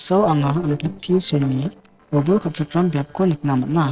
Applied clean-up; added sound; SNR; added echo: neural separator model SepFormer DNS4.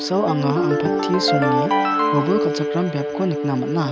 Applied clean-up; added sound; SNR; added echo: none; Ringtone + Bowed string instrument; -1 dB; none.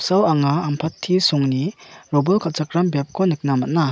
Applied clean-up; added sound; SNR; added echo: none; none; none; none.